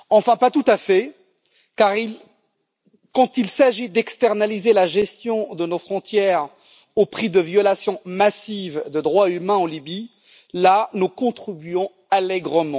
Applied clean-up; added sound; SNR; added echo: none; none; none; none.